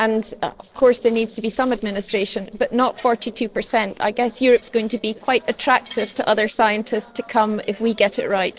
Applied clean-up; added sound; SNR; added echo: neural separator model SepFormer DNS4.